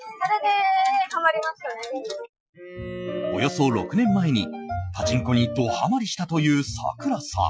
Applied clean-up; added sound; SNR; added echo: classical method Wiener filter.